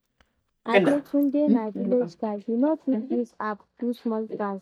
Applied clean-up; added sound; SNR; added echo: neural mask model DeepFilterNet 3.